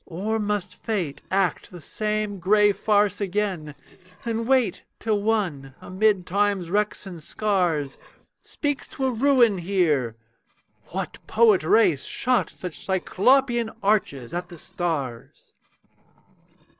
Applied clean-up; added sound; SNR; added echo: neural separator model SepFormer DNS4.